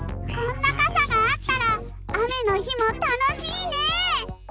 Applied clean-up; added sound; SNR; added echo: none; Bass guitar; 12 dB; none.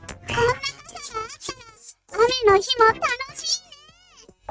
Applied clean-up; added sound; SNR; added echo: neural mask model RNNoise.